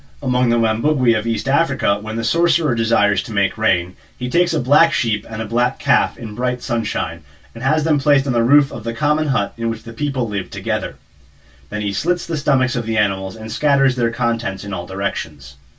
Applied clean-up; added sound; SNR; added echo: none; none; none; reverberation time 0.1 s.